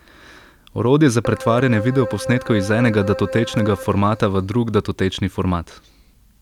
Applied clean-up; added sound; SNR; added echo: none; Keyboard (musical); 10 dB; none.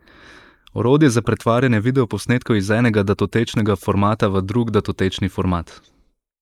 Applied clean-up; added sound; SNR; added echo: neural mask model Resemble Enhance denoiser.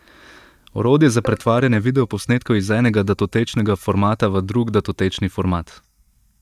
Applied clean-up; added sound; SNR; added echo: neural mask model DeepFilterNet 3.